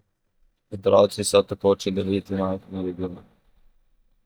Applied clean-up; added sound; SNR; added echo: neural mask model DeepFilterNet 3.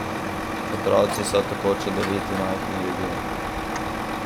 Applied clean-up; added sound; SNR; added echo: none; Truck; 1 dB; none.